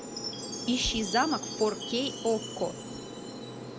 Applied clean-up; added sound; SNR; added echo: none; Chime + Aircraft; 6 dB; none.